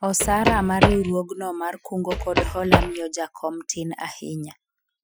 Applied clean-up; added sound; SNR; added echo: classical method Wiener filter.